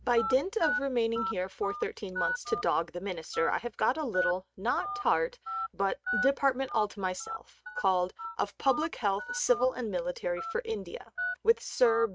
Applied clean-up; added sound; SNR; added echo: neural mask model RNNoise.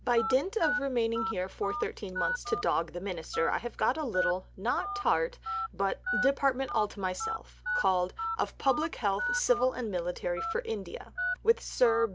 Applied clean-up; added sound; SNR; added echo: none; Telephone; 7 dB; none.